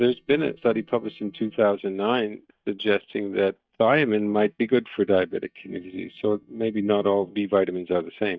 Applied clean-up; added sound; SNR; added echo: neural mask model DeepFilterNet 3.